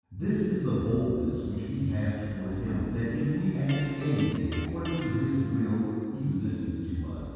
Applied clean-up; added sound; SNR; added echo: none; Electric guitar; 14 dB; reverberation time 2.1 s.